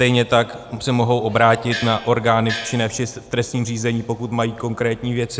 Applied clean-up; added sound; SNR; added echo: none; Gong; 9 dB; none.